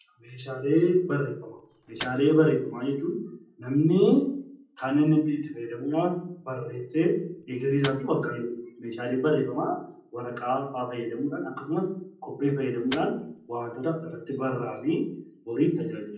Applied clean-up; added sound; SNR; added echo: none; Microwave oven; 16 dB; reverberation time 0.6 s.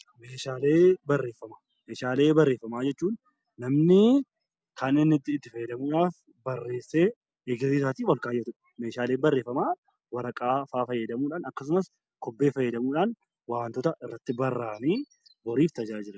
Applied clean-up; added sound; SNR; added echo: none; none; none; none.